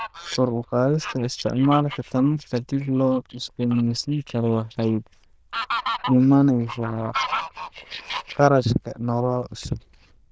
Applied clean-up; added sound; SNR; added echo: neural diffusion model UNIVERSE++.